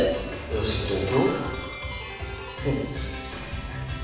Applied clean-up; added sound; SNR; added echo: none; none; none; reverberation time 0.9 s.